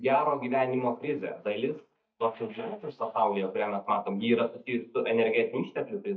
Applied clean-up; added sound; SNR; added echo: neural mask model DeepFilterNet 3.